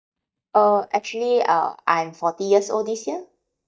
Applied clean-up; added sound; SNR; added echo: neural mask model DeepFilterNet 3.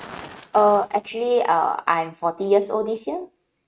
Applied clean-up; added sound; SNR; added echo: neural mask model RNNoise.